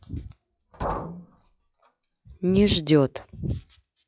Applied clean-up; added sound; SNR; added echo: classical method log-MMSE.